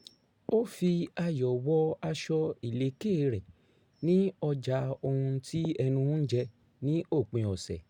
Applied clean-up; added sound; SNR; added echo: none; none; none; none.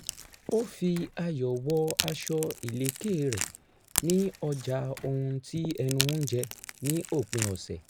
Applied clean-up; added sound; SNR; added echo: none; Crack / Crackle; 8 dB; none.